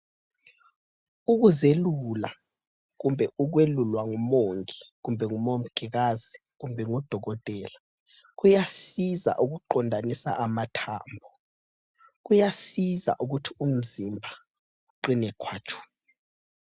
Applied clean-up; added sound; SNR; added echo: none; none; none; none.